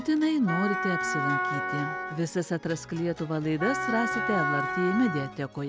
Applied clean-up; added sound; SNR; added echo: none; Wind instrument, woodwind instrument; 2 dB; none.